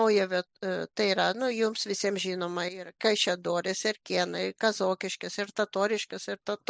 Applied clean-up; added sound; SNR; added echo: none; none; none; none.